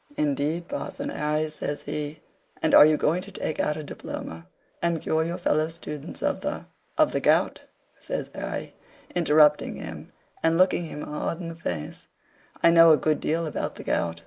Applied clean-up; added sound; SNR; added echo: neural mask model Resemble Enhance denoiser.